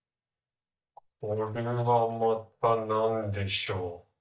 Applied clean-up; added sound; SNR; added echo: neural mask model DeepFilterNet 3.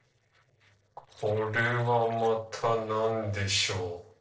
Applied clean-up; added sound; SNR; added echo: neural separator model SepFormer DNS4.